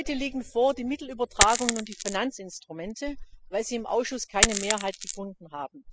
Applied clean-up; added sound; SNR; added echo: classical method spectral subtraction.